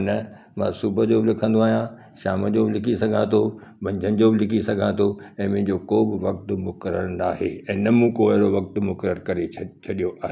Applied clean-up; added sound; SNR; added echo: none; none; none; none.